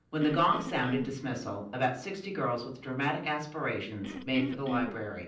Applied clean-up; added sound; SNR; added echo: neural separator model SepFormer DNS4.